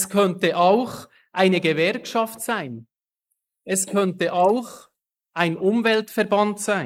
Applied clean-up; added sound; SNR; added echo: neural mask model Resemble Enhance denoiser.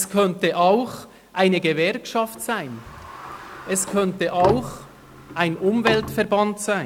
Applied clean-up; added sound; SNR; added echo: none; Sliding door; 12 dB; none.